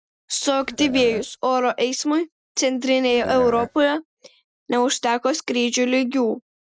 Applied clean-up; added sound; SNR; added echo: neural mask model RNNoise.